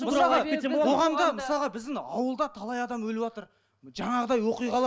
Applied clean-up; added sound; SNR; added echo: none; none; none; none.